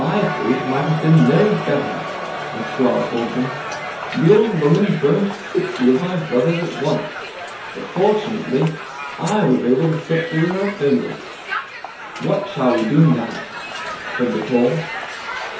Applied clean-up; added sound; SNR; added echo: none; Crowd; 9 dB; reverberation time 0.5 s.